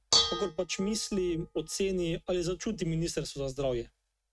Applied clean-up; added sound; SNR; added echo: neural mask model RNNoise.